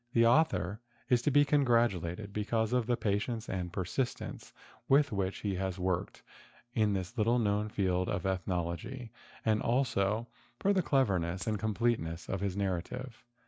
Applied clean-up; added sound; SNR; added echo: neural mask model RNNoise.